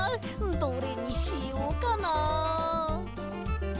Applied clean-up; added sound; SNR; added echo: none; none; none; none.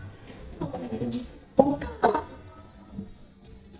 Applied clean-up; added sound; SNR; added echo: neural mask model DeepFilterNet 3.